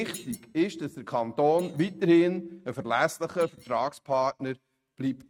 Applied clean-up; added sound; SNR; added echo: neural mask model RNNoise.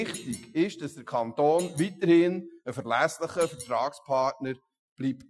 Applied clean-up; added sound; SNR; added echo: classical method Wiener filter.